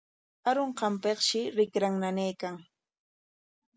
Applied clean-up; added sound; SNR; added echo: none; none; none; none.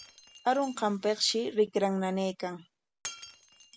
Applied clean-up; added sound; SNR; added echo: none; Shatter; 20 dB; none.